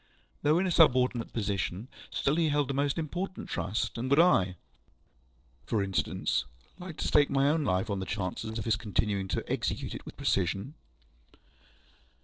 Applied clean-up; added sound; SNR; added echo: neural separator model SepFormer DNS4.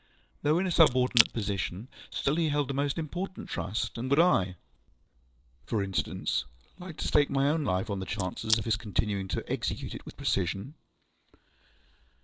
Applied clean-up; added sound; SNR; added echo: neural mask model Resemble Enhance denoiser.